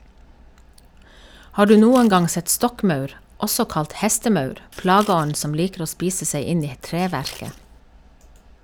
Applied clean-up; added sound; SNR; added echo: none; Scissors; 20 dB; none.